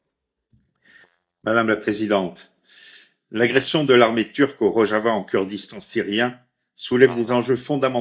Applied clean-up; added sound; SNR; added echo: neural mask model DeepFilterNet 3.